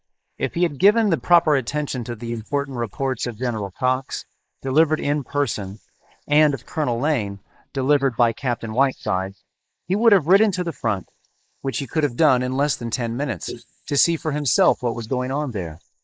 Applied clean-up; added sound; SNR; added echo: neural mask model Resemble Enhance denoiser.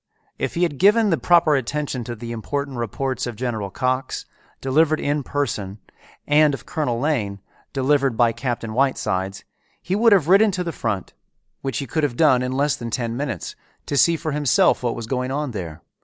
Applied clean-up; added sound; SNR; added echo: none; none; none; none.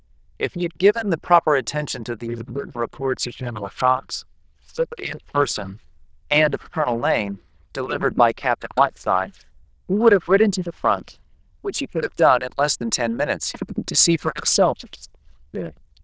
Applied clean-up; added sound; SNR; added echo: neural diffusion model UNIVERSE++.